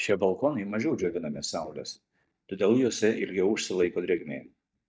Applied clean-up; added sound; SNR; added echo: neural mask model DeepFilterNet 3.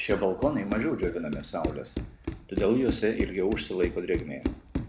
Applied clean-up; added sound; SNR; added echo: none; Run; 6 dB; none.